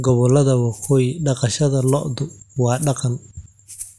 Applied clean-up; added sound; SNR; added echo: none; Rattle (instrument); 16 dB; none.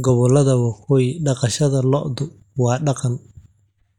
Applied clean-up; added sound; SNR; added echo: neural mask model DeepFilterNet 3.